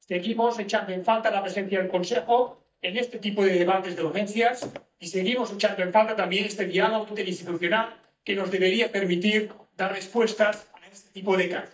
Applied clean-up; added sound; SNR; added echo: neural mask model DeepFilterNet 3.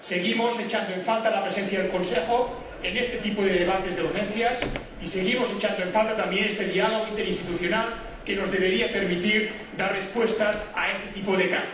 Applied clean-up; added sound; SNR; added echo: none; Sliding door; 17 dB; reverberation time 0.9 s.